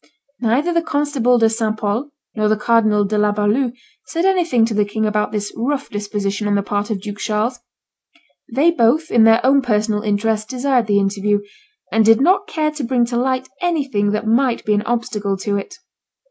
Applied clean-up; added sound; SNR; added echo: none; none; none; none.